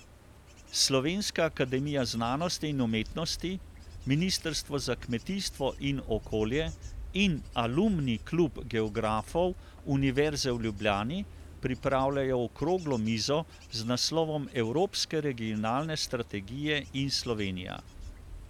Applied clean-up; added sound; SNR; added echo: none; Wind / Bird / Insect; 15 dB; none.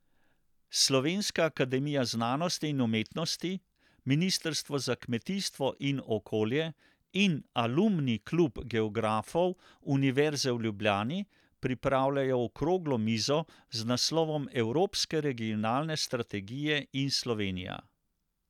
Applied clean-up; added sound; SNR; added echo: none; none; none; none.